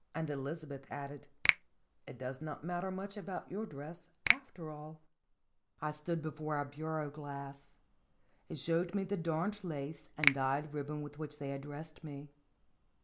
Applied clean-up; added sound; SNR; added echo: none; Finger snapping; 0 dB; none.